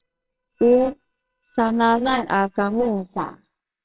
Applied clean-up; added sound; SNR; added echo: neural separator model SepFormer WHAMR!.